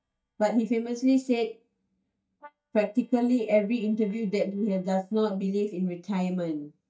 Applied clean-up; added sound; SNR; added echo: neural mask model DeepFilterNet 3.